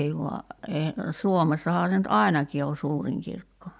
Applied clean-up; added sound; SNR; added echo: none; none; none; none.